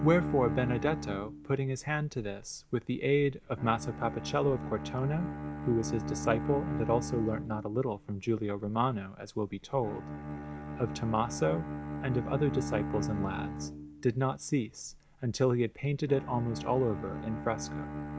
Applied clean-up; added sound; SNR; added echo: none; Bowed string instrument; 7 dB; none.